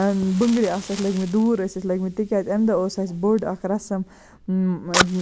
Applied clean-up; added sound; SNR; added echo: none; Fire; 10 dB; none.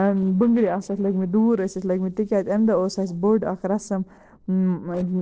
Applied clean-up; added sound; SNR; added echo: neural separator model SepFormer DNS4.